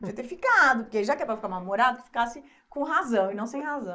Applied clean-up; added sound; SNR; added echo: neural mask model Resemble Enhance denoiser.